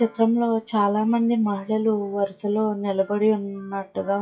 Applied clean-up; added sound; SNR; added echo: classical method WPE with log-MMSE.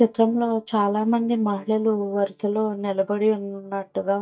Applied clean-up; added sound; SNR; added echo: neural mask model DeepFilterNet 3.